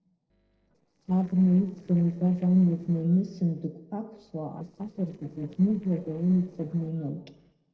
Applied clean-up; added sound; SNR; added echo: neural separator model SepFormer DNS4.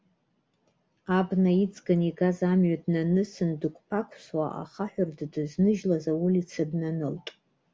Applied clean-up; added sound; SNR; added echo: none; none; none; none.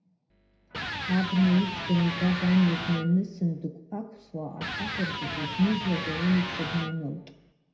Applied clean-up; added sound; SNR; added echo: none; Electric guitar; 8 dB; reverberation time 0.8 s.